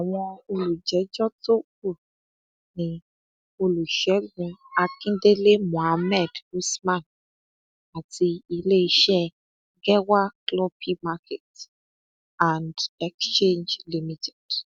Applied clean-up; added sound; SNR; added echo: none; none; none; none.